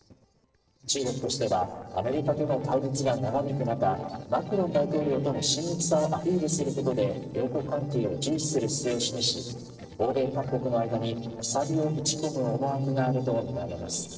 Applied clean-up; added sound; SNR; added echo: neural separator model SepFormer DNS4.